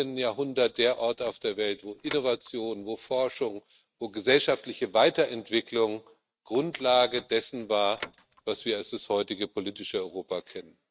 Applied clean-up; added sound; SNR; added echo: neural mask model RNNoise.